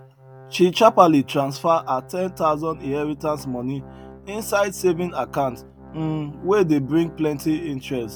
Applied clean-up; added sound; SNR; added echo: none; Organ; 20 dB; none.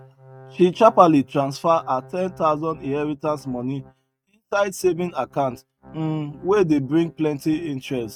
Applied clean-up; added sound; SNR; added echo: neural mask model RNNoise.